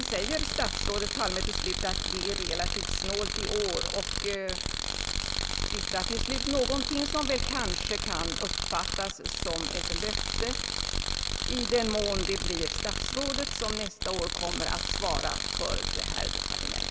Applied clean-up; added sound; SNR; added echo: none; Tools; -3 dB; none.